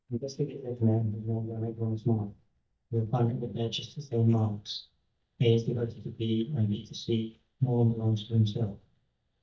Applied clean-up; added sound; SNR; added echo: neural mask model DeepFilterNet 3.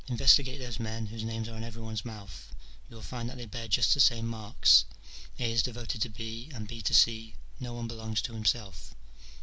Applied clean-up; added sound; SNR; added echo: none; none; none; none.